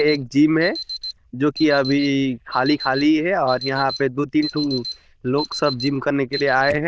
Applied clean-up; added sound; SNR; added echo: neural diffusion model UNIVERSE++.